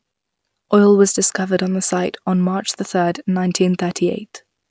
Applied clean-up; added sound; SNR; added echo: none; none; none; none.